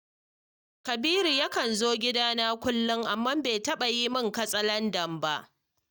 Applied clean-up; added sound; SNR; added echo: neural mask model DeepFilterNet 3.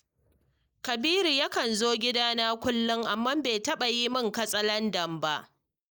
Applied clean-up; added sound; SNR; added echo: neural mask model Resemble Enhance denoiser.